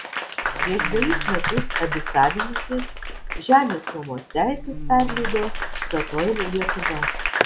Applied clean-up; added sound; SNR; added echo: none; Applause + Buzz; 2 dB; none.